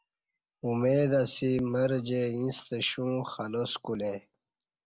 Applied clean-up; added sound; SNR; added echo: none; none; none; none.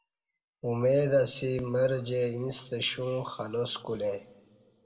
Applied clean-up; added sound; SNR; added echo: none; none; none; reverberation time 1.3 s.